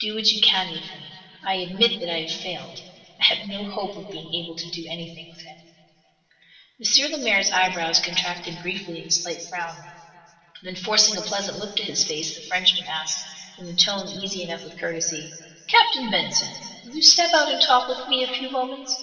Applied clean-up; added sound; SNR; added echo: none; none; none; reverberation time 2.2 s.